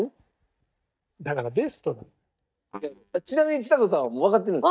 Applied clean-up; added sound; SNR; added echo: neural mask model DeepFilterNet 3.